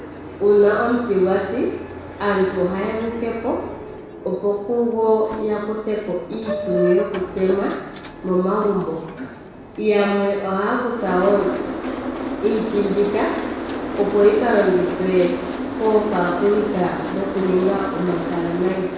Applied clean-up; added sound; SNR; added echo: none; Boat, Water vehicle; 8 dB; reverberation time 1.0 s.